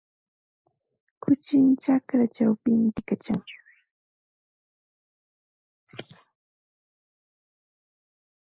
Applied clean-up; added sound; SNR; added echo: neural mask model Resemble Enhance denoiser.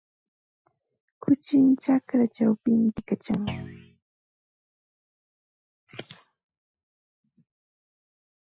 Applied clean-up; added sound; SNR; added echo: classical method Wiener filter.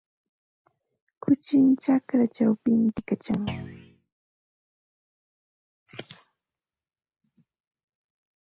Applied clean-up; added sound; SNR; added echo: none; Thump, thud; 9 dB; none.